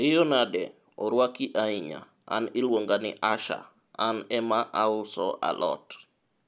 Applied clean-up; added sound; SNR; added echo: none; none; none; none.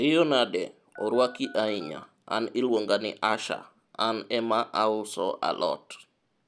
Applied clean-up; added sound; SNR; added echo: none; Telephone; 20 dB; none.